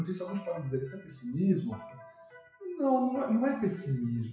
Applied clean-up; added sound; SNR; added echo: classical method WPE with log-MMSE.